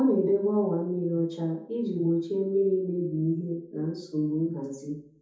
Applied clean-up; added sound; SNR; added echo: none; none; none; reverberation time 0.6 s.